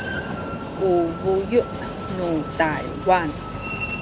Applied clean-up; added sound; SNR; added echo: none; Train; 6 dB; none.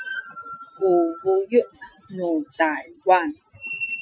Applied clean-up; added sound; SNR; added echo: classical method Wiener filter.